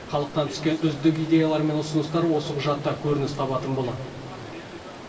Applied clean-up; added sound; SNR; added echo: none; Stream; 15 dB; reverberation time 2.3 s.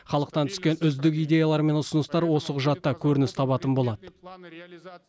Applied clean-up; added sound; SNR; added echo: none; none; none; none.